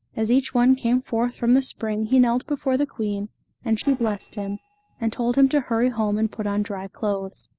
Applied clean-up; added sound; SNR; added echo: neural separator model SepFormer DNS4.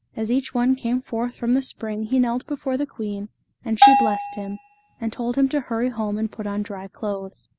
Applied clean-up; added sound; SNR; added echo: none; Bell; -4 dB; none.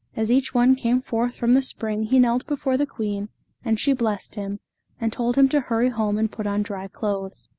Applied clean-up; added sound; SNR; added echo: none; none; none; none.